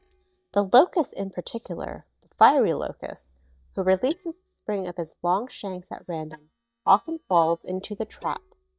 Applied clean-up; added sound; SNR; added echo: neural mask model DeepFilterNet 3.